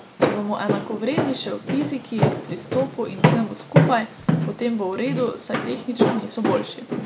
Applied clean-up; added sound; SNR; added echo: none; Walk, footsteps; -2 dB; none.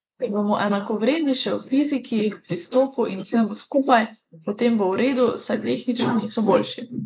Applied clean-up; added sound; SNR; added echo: neural mask model Resemble Enhance denoiser.